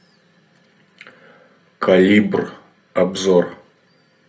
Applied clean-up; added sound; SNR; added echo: none; none; none; reverberation time 0.3 s.